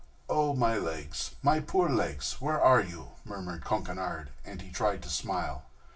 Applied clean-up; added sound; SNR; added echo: none; none; none; reverberation time 0.2 s.